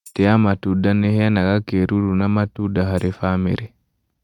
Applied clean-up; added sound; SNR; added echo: neural mask model RNNoise.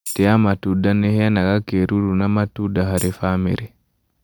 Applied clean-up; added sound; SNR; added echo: none; Tambourine; 16 dB; none.